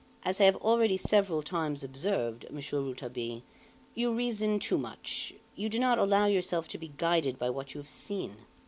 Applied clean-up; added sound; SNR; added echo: none; none; none; none.